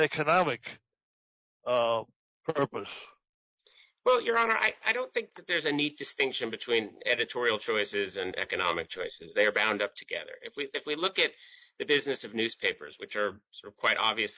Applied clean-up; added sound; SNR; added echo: neural mask model Resemble Enhance denoiser.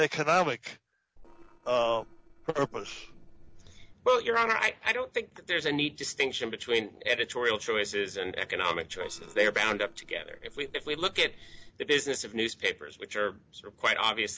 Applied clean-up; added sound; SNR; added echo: neural separator model SepFormer DNS4.